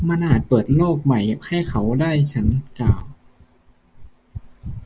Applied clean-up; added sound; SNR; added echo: none; none; none; none.